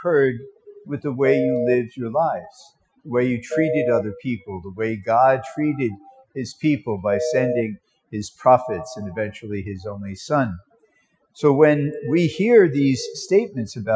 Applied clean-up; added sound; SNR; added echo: classical method Wiener filter.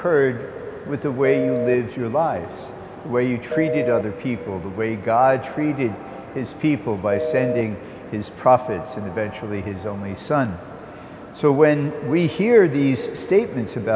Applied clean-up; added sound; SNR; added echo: none; Telephone; 4 dB; none.